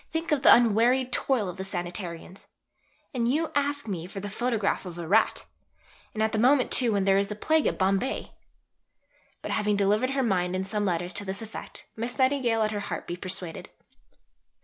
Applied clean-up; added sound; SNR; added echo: neural mask model Resemble Enhance denoiser.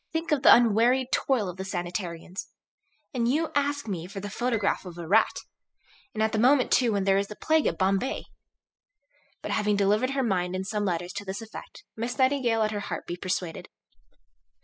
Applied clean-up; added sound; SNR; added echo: classical method spectral subtraction.